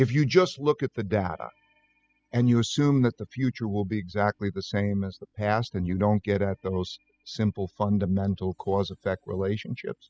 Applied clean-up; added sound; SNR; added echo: classical method spectral subtraction.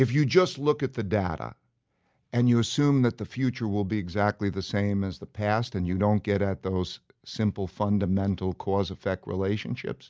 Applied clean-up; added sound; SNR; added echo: none; none; none; none.